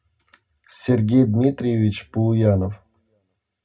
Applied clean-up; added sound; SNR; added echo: none; none; none; reverberation time 0.2 s.